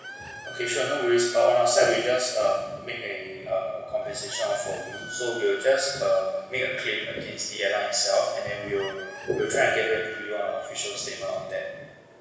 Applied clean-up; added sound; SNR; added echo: none; Chicken, rooster; 15 dB; reverberation time 1.1 s.